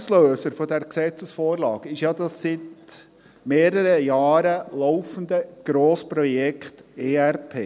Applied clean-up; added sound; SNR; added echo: none; none; none; none.